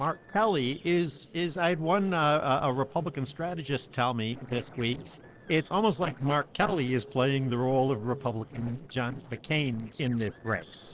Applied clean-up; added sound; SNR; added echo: neural separator model SepFormer DNS4.